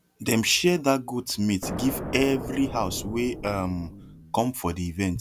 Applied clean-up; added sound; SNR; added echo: none; Explosion; 9 dB; none.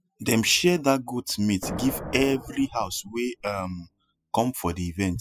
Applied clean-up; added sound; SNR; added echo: classical method spectral subtraction.